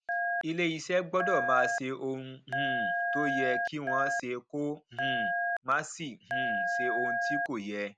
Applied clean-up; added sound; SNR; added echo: none; Telephone; -1 dB; none.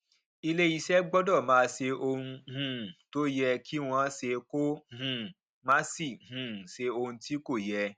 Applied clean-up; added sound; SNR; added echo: none; none; none; none.